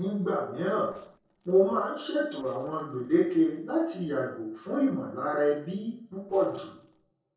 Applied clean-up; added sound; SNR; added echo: neural separator model SepFormer DNS4.